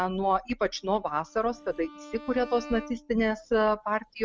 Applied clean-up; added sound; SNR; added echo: none; Bowed string instrument; 19 dB; none.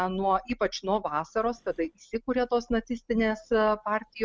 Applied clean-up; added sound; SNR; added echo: none; none; none; none.